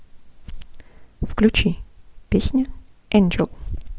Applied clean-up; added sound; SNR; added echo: none; none; none; none.